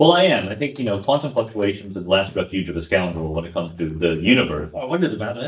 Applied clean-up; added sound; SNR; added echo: neural mask model DeepFilterNet 3.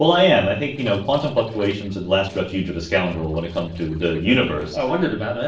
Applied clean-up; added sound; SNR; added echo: neural separator model SepFormer DNS4.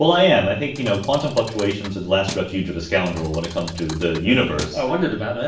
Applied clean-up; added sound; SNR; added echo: none; Thump, thud; 16 dB; reverberation time 0.4 s.